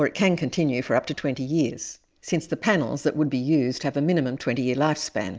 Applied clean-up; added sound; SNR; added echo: none; none; none; none.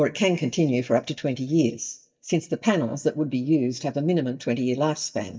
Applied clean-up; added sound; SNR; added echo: neural mask model DeepFilterNet 3.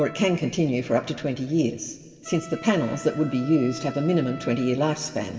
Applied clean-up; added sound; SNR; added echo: none; Trumpet; 19 dB; reverberation time 2.0 s.